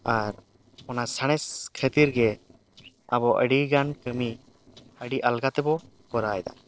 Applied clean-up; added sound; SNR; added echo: neural separator model SepFormer DNS4.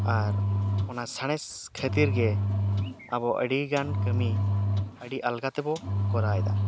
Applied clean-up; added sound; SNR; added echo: none; Engine; -3 dB; none.